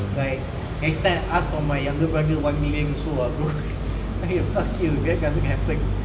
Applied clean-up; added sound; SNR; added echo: none; none; none; none.